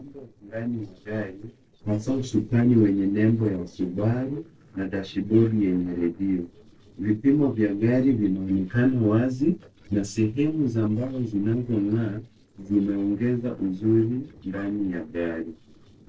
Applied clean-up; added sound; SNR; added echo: neural separator model SepFormer DNS4.